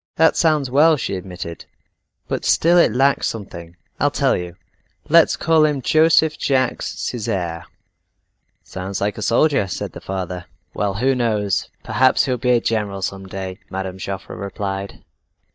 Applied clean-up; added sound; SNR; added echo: neural mask model DeepFilterNet 3.